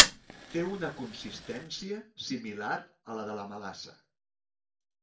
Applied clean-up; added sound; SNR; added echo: none; Fire; -5 dB; reverberation time 0.3 s.